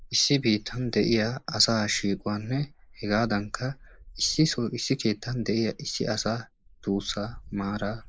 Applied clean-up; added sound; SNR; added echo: neural mask model Resemble Enhance denoiser.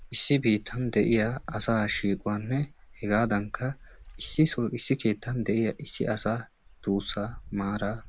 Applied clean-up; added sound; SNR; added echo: none; Bird / Dog; 18 dB; none.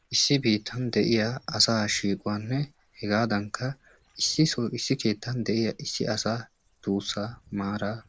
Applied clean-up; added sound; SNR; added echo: neural separator model SepFormer DNS4.